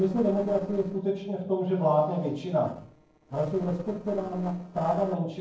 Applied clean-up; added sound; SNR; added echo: neural separator model SepFormer DNS4.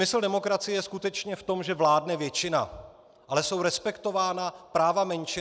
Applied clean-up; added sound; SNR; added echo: none; none; none; none.